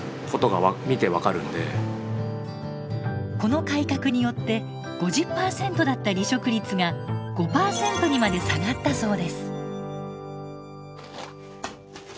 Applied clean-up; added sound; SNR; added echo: none; none; none; none.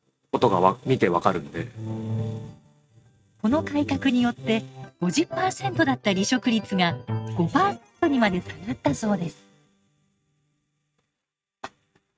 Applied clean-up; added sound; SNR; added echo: neural mask model RNNoise.